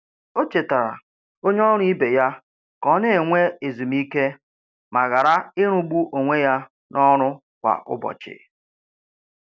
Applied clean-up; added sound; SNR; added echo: none; none; none; none.